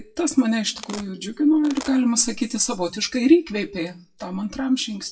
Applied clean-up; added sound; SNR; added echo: classical method WPE with log-MMSE.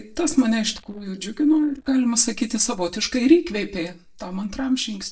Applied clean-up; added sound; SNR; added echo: neural mask model DeepFilterNet 3.